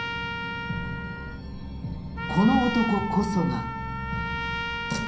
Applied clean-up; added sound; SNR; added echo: none; Trumpet; 6 dB; reverberation time 0.6 s.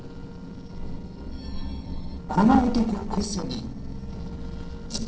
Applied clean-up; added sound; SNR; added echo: neural separator model SepFormer DNS4.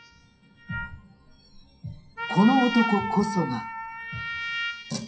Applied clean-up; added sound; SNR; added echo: classical method WPE with log-MMSE.